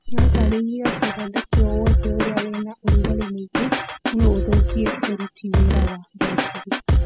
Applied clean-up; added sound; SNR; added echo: classical method spectral subtraction.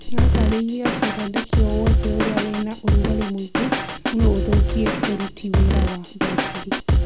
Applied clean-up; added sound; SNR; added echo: none; Drum kit; -5 dB; none.